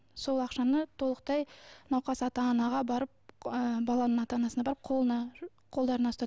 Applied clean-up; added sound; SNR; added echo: none; none; none; none.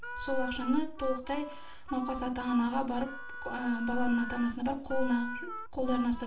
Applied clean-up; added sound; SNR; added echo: none; Harmonica; 11 dB; reverberation time 0.4 s.